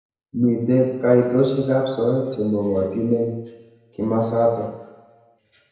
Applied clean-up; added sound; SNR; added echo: none; none; none; reverberation time 1.0 s.